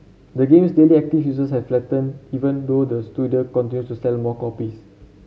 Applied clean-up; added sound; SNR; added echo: none; none; none; none.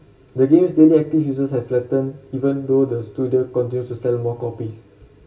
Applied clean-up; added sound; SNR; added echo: none; none; none; reverberation time 0.2 s.